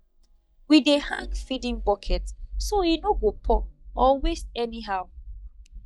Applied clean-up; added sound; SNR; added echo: neural mask model DeepFilterNet 3.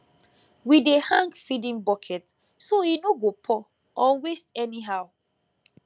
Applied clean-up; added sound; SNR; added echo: none; none; none; none.